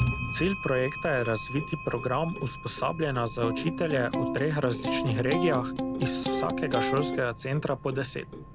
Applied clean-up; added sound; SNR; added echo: none; Electric guitar + Clock; 2 dB; none.